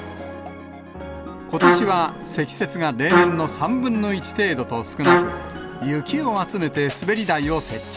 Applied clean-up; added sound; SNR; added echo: none; Trumpet; -3 dB; none.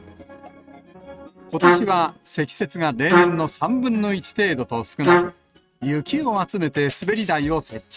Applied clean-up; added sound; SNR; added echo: neural mask model RNNoise.